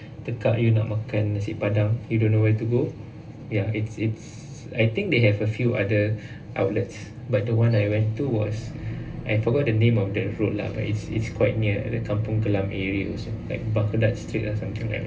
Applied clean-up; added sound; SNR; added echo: none; none; none; reverberation time 0.3 s.